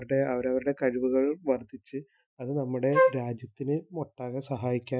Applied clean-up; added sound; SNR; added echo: classical method Wiener filter.